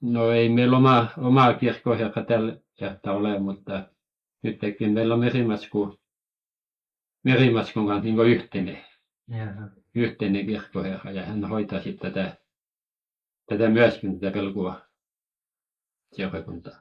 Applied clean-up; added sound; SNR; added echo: neural mask model Resemble Enhance denoiser.